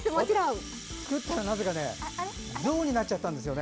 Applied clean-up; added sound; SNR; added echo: none; Rattle (instrument); 14 dB; none.